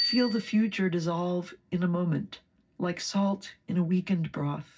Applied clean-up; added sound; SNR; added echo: none; Bicycle bell; 12 dB; reverberation time 0.4 s.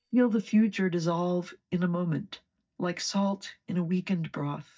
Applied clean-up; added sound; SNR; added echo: neural mask model DeepFilterNet 3.